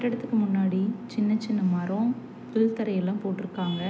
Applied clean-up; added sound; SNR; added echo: none; none; none; none.